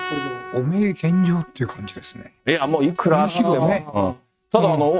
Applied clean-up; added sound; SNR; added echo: neural mask model RNNoise.